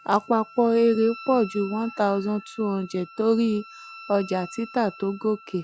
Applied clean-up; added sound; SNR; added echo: none; Wind instrument, woodwind instrument; 19 dB; none.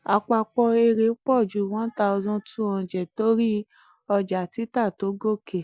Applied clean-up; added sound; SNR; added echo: none; none; none; none.